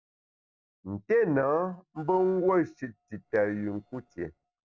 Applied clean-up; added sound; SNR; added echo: neural separator model SepFormer DNS4.